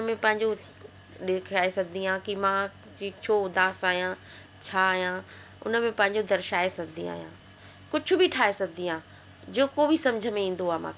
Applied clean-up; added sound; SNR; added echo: none; none; none; none.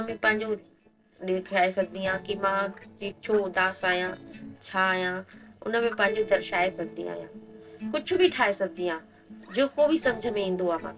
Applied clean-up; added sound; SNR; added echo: neural separator model SepFormer DNS4.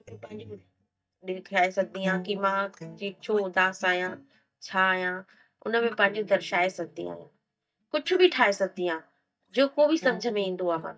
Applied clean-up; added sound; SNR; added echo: neural mask model DeepFilterNet 3.